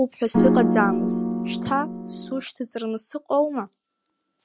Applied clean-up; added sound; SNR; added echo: none; Piano; -4 dB; none.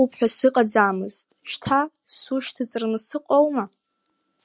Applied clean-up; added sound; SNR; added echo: none; none; none; none.